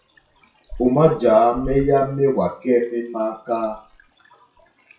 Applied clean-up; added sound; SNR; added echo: classical method WPE with log-MMSE.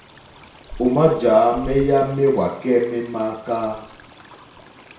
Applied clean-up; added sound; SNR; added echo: none; Stream; 18 dB; reverberation time 0.6 s.